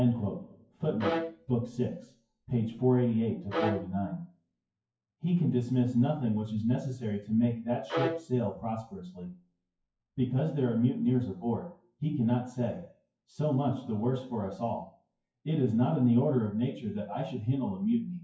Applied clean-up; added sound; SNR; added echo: classical method WPE with log-MMSE.